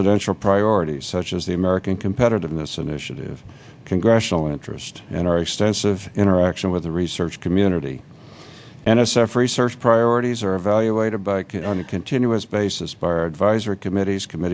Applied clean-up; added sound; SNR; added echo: none; none; none; none.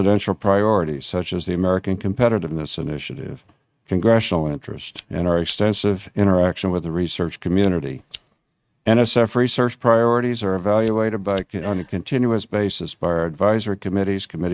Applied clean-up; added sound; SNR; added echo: neural mask model RNNoise.